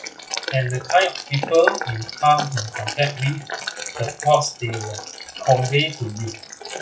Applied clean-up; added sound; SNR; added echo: classical method WPE with log-MMSE.